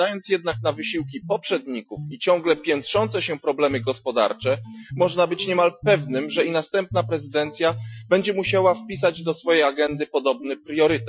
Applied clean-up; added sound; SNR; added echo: classical method Wiener filter.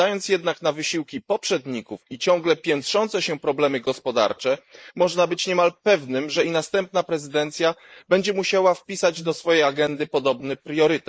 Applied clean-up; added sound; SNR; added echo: neural mask model Resemble Enhance denoiser.